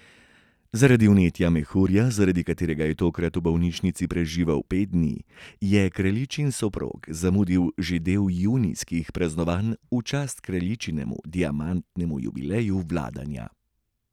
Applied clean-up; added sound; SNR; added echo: none; none; none; none.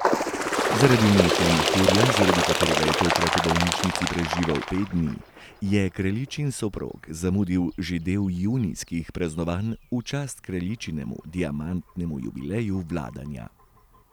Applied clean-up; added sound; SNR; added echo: none; Bird; 2 dB; none.